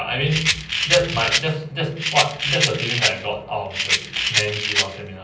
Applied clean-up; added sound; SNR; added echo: none; Rattle; -1 dB; reverberation time 0.6 s.